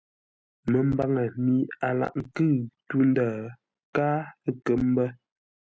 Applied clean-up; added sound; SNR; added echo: none; none; none; none.